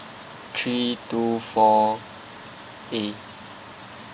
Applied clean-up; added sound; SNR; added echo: none; none; none; none.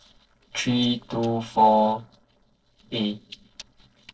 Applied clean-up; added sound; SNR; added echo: neural separator model SepFormer DNS4.